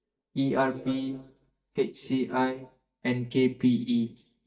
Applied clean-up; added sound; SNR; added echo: neural mask model DeepFilterNet 3.